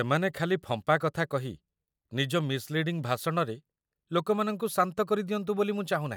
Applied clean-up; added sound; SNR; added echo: none; none; none; none.